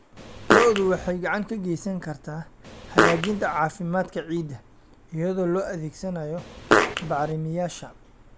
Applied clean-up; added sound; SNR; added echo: none; Fart; -3 dB; none.